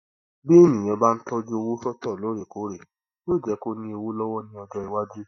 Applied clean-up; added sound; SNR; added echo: neural mask model DeepFilterNet 3.